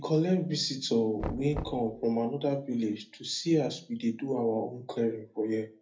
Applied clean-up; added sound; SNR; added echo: none; Knock; 13 dB; reverberation time 0.3 s.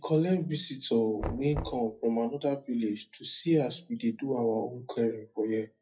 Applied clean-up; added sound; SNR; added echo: classical method WPE with log-MMSE.